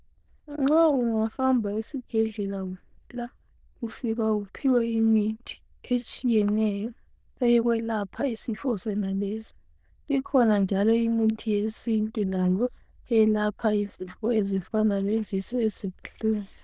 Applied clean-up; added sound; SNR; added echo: neural diffusion model UNIVERSE++.